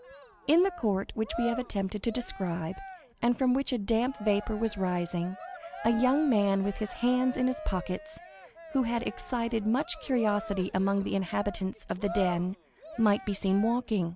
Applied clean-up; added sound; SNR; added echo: none; Cheering; 14 dB; none.